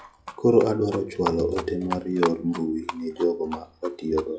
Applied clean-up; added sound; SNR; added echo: classical method log-MMSE.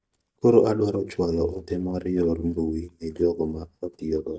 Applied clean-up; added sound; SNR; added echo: neural mask model DeepFilterNet 3.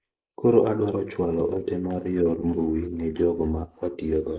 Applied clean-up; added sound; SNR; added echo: neural mask model Resemble Enhance denoiser.